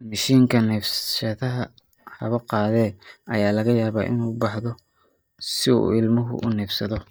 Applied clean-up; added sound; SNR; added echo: neural mask model DeepFilterNet 3.